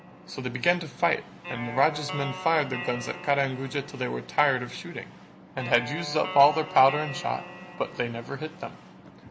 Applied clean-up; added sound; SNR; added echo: none; Guitar; 14 dB; none.